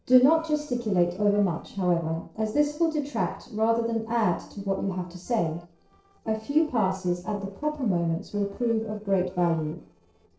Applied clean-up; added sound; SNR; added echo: neural separator model SepFormer DNS4.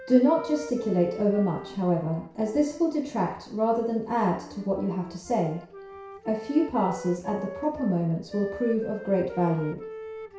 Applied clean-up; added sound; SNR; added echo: none; Wind instrument, woodwind instrument; 15 dB; reverberation time 0.6 s.